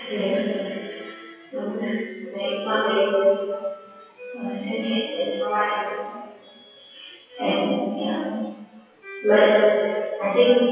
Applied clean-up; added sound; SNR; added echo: classical method WPE with log-MMSE.